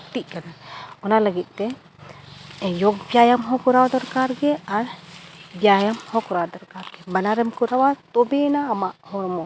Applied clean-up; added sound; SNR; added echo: none; none; none; none.